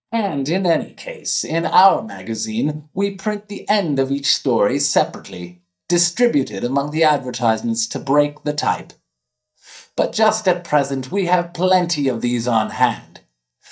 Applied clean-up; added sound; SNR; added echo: neural mask model DeepFilterNet 3.